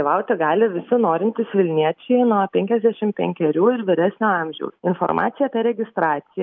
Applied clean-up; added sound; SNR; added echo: none; none; none; none.